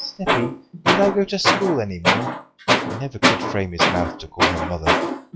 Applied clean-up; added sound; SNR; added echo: classical method log-MMSE.